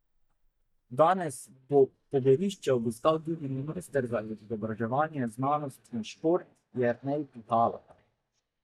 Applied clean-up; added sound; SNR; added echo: neural mask model DeepFilterNet 3.